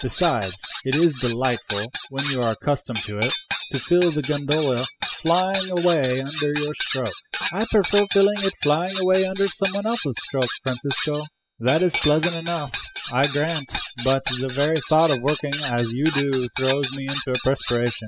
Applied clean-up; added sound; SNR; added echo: classical method spectral subtraction.